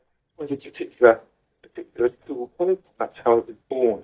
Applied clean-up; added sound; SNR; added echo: neural mask model DeepFilterNet 3.